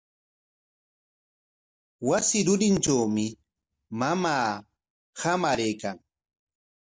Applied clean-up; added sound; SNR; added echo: none; none; none; none.